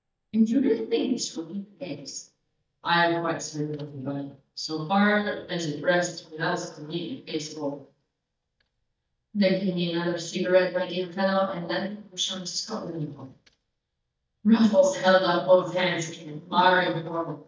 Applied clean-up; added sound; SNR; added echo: neural mask model DeepFilterNet 3.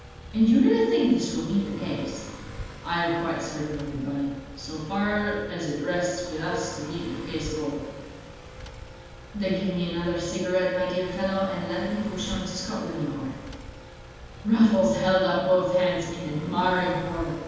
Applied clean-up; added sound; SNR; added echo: none; Motorcycle / Accelerating, revving, vroom; 15 dB; reverberation time 1.2 s.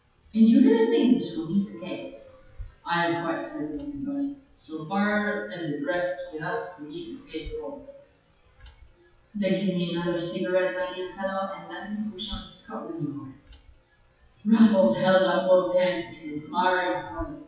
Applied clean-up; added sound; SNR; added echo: classical method WPE with log-MMSE.